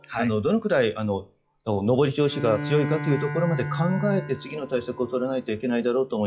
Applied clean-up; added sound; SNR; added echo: classical method log-MMSE.